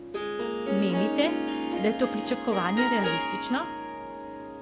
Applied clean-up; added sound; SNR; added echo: none; Harp; 0 dB; none.